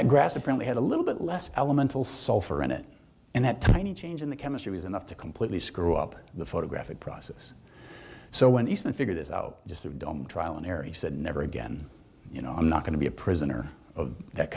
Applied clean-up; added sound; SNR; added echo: none; none; none; none.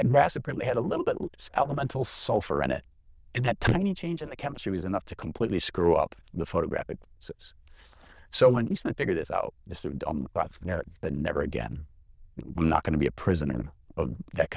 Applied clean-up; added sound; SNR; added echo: neural diffusion model UNIVERSE++.